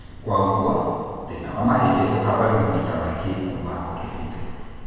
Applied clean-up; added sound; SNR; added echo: none; Cricket; 13 dB; reverberation time 1.9 s.